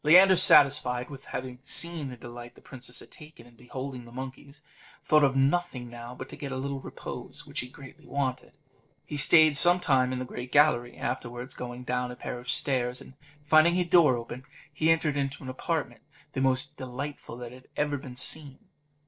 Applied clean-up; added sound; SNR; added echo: neural separator model SepFormer DNS4.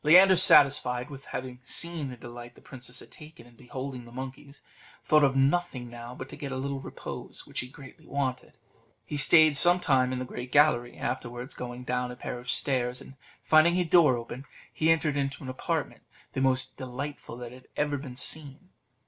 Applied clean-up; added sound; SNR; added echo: none; none; none; none.